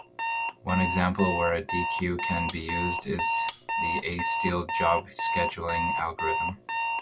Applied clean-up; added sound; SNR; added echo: none; Cutlery, silverware + Alarm; 0 dB; none.